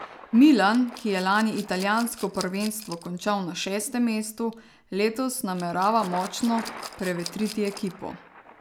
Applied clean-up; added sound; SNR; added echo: none; Rattle / Glass + Thunder; 17 dB; none.